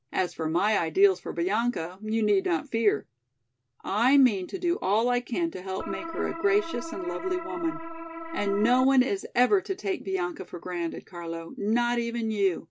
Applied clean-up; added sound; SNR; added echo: none; Organ; 9 dB; none.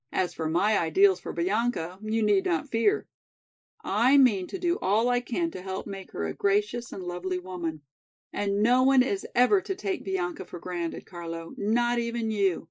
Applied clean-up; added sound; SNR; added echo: neural mask model Resemble Enhance denoiser.